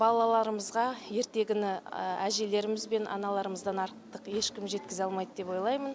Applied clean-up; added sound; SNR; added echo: none; none; none; none.